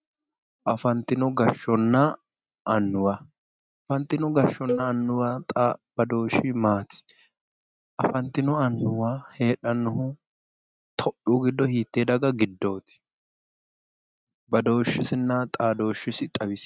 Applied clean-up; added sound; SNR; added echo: neural mask model RNNoise.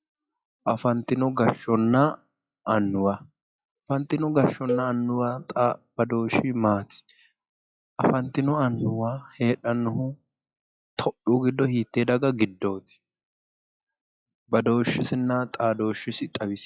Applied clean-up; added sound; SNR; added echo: classical method log-MMSE.